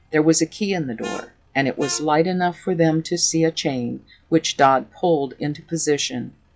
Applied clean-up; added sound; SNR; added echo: classical method log-MMSE.